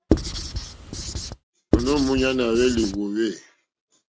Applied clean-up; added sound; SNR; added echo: none; Writing; 1 dB; none.